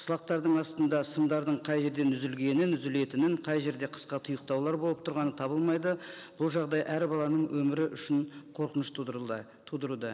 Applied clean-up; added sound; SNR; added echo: none; none; none; none.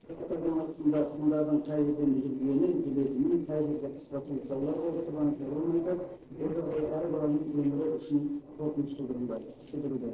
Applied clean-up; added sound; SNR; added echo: neural separator model SepFormer DNS4.